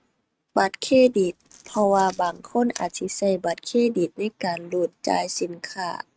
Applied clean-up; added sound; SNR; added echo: neural mask model RNNoise.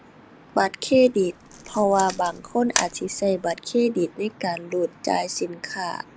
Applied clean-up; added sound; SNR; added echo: none; Camera; 10 dB; none.